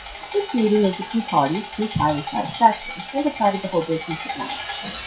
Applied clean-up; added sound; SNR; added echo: classical method WPE with log-MMSE.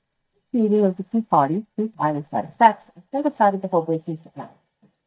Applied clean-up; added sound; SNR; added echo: neural mask model DeepFilterNet 3.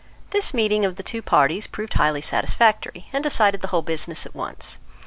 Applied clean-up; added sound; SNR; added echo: none; none; none; none.